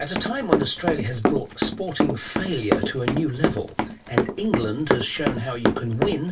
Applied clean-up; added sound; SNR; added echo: none; Run; -1 dB; reverberation time 0.2 s.